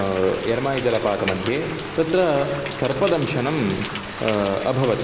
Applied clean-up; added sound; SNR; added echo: none; Rain; 11 dB; none.